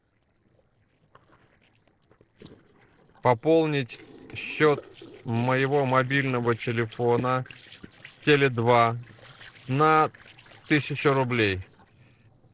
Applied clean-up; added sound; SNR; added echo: neural separator model SepFormer DNS4.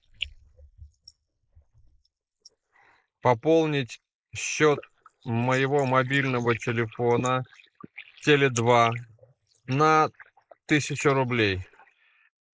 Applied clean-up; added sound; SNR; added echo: neural mask model Resemble Enhance denoiser.